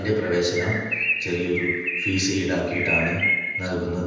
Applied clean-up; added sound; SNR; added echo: none; Bird; 2 dB; reverberation time 1.1 s.